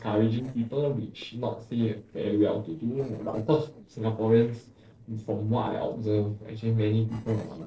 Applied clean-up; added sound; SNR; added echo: neural separator model SepFormer DNS4.